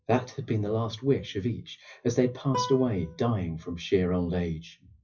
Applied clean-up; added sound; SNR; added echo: classical method WPE with log-MMSE.